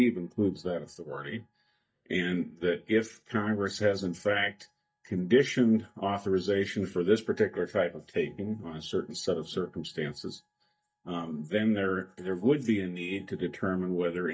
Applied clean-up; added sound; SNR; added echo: neural mask model DeepFilterNet 3.